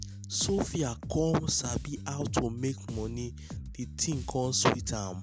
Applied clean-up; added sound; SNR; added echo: none; Bass guitar; 9 dB; none.